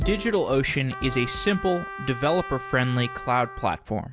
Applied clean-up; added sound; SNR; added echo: none; Trumpet; 13 dB; none.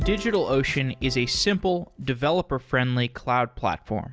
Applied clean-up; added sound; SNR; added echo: none; none; none; none.